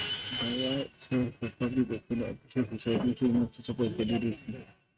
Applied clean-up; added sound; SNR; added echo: neural mask model RNNoise.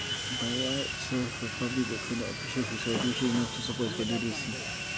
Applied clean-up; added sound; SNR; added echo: none; Sawing; 2 dB; none.